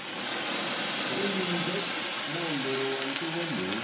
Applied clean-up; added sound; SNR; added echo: none; Fire; -3 dB; reverberation time 0.6 s.